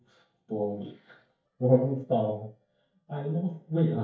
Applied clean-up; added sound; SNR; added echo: neural mask model DeepFilterNet 3.